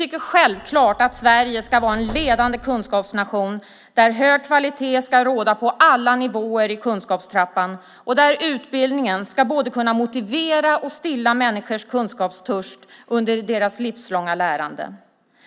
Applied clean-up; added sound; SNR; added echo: none; Subway, metro, underground; 18 dB; none.